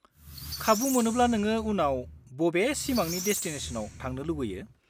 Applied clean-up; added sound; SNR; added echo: none; Squeak; 11 dB; none.